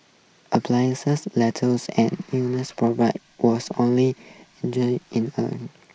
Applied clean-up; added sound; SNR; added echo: neural mask model Resemble Enhance denoiser.